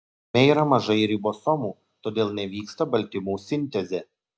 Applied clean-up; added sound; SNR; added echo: none; none; none; none.